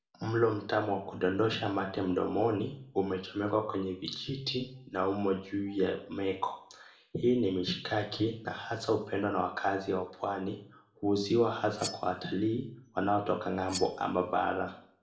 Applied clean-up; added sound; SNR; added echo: none; Cutlery, silverware; 14 dB; reverberation time 0.4 s.